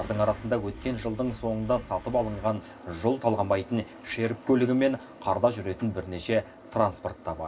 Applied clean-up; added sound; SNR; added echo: none; none; none; reverberation time 0.2 s.